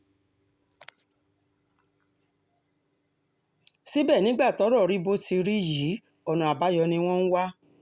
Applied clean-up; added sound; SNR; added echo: none; none; none; none.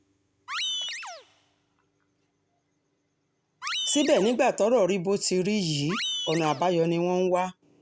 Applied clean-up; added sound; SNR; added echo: none; Animal; 8 dB; none.